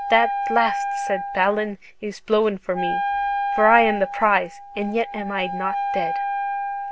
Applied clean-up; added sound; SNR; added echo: none; Wind instrument, woodwind instrument; 4 dB; none.